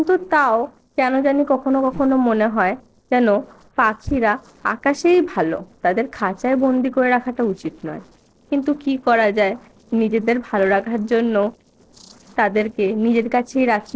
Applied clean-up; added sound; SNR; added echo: neural separator model SepFormer DNS4.